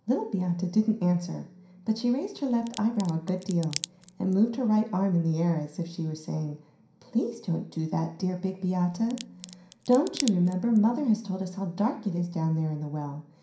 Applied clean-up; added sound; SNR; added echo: none; Crack; 14 dB; reverberation time 0.5 s.